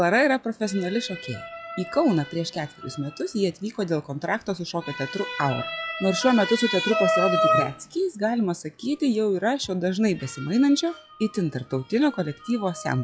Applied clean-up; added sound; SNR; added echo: classical method log-MMSE.